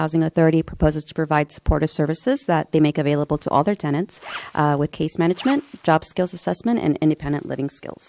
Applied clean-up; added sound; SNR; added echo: none; Zipper (clothing); 18 dB; none.